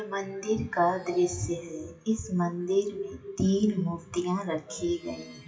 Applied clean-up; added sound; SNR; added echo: classical method WPE with log-MMSE.